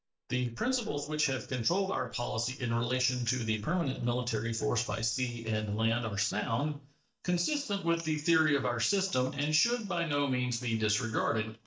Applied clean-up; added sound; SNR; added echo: neural mask model DeepFilterNet 3.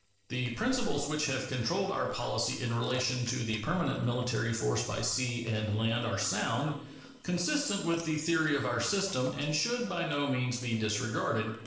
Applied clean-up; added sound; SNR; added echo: neural separator model SepFormer DNS4.